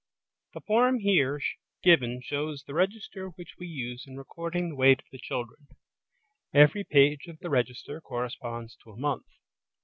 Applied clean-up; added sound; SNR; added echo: none; none; none; none.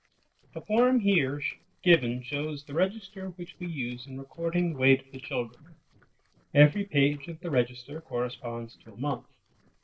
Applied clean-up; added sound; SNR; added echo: neural separator model SepFormer DNS4.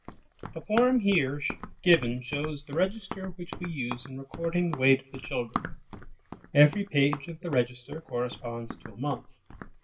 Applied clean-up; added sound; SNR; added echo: none; Run; 12 dB; reverberation time 0.2 s.